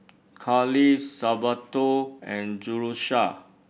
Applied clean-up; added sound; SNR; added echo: none; none; none; none.